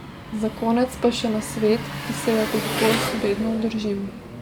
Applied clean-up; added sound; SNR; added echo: none; Engine; 6 dB; none.